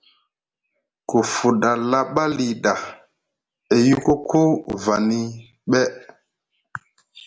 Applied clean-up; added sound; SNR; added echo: none; none; none; none.